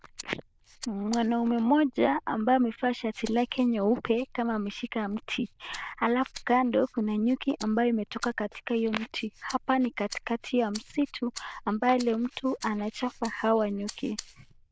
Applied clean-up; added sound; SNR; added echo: neural diffusion model UNIVERSE++.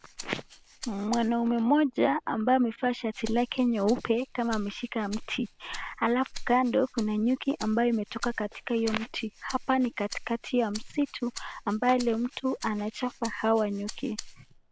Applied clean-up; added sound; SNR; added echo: none; Rattle (instrument); 15 dB; none.